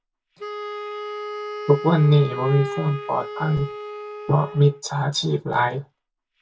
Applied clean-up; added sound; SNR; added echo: none; Wind instrument, woodwind instrument; 11 dB; reverberation time 0.1 s.